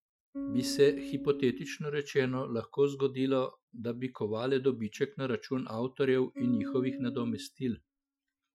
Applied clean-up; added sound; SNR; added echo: classical method Wiener filter.